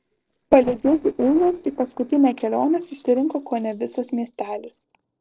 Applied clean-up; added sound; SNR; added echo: neural separator model SepFormer DNS4.